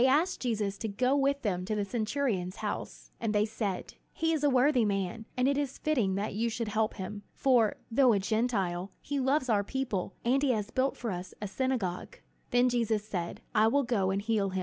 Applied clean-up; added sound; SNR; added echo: none; none; none; none.